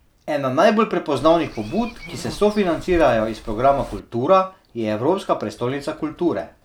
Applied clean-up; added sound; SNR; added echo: none; Walk, footsteps / Insect; 14 dB; none.